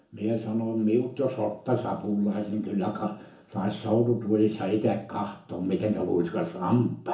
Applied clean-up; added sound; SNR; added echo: none; none; none; reverberation time 0.5 s.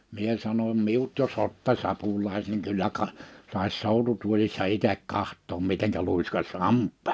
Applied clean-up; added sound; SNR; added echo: none; none; none; none.